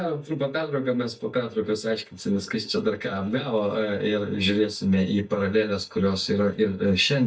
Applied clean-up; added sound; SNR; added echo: neural mask model DeepFilterNet 3.